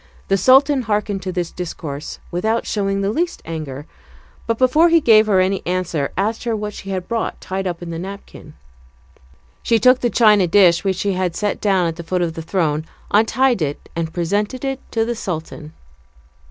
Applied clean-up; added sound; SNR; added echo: none; none; none; none.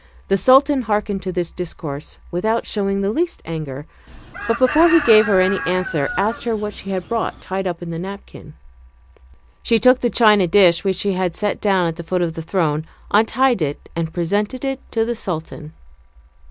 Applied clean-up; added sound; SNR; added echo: none; Chicken, rooster; 9 dB; none.